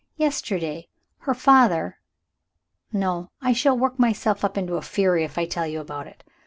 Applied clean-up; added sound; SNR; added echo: none; none; none; none.